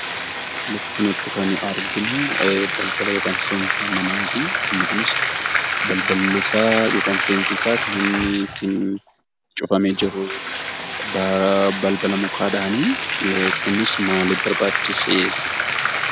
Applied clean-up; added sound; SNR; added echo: none; Bathtub (filling or washing); 0 dB; none.